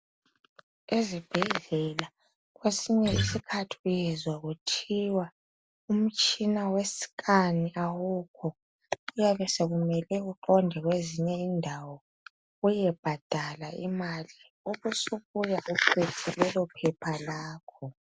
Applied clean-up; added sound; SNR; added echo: none; Acoustic guitar; -1 dB; none.